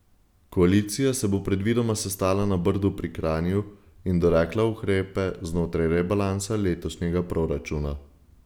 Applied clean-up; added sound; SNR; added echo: none; Whoosh, swoosh, swish; 17 dB; none.